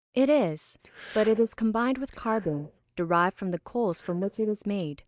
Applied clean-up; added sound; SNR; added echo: neural mask model DeepFilterNet 3.